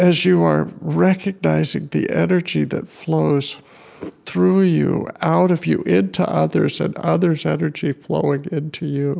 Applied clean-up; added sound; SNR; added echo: none; none; none; none.